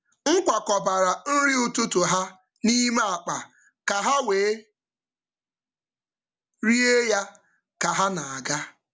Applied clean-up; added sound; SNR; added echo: none; none; none; none.